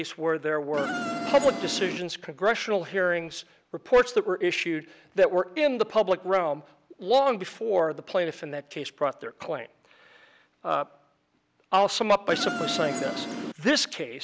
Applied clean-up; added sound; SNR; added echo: none; Insect; 5 dB; none.